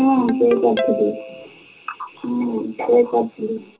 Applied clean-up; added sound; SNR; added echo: none; Ringtone; 9 dB; reverberation time 0.2 s.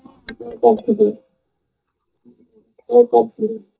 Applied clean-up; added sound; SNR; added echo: neural mask model DeepFilterNet 3.